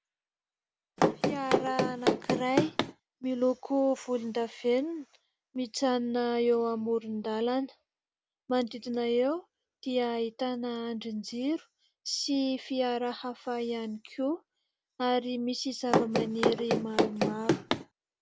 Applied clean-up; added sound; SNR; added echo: none; Run; -3 dB; none.